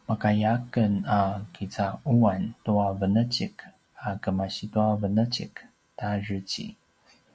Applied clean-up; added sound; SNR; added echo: none; none; none; none.